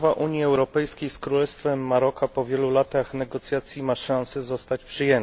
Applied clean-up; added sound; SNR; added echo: none; none; none; none.